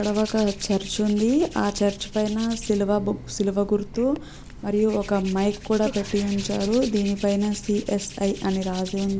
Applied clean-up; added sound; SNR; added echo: none; Hands + Train; 14 dB; none.